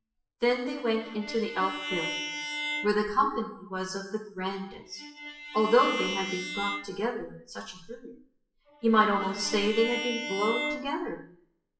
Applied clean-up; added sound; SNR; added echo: classical method WPE with log-MMSE.